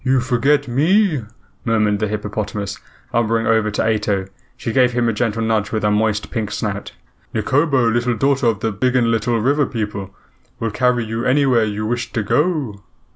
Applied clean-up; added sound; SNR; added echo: none; none; none; none.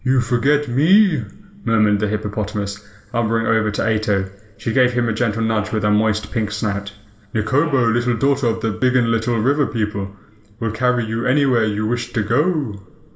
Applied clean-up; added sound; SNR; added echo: none; Fart; 17 dB; reverberation time 1.3 s.